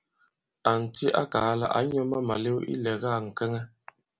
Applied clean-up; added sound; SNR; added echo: none; none; none; none.